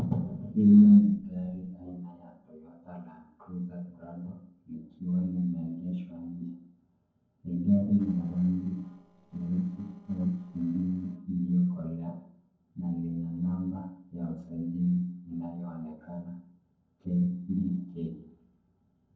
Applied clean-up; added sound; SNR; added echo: neural separator model SepFormer DNS4.